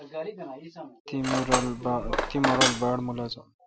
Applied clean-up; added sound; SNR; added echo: none; Cutlery, silverware; -1 dB; none.